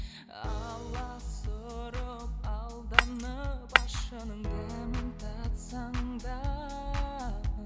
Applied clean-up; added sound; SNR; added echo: none; Shatter; -4 dB; none.